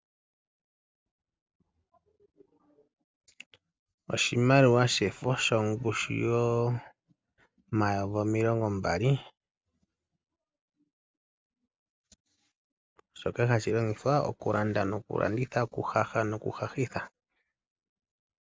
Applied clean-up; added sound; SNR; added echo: none; none; none; none.